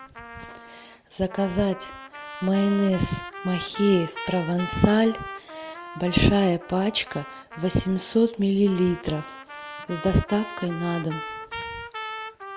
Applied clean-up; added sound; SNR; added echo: none; Trumpet; 13 dB; none.